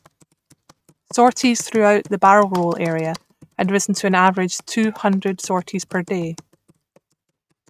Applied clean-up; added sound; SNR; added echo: neural mask model RNNoise.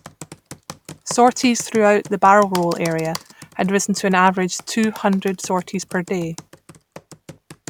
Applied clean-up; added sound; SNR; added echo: none; Computer keyboard; 19 dB; none.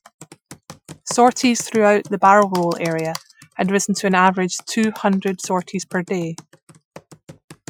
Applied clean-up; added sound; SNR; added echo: classical method Wiener filter.